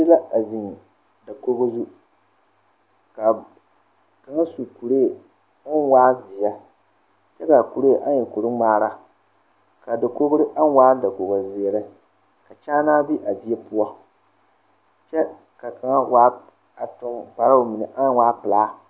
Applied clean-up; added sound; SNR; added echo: none; none; none; none.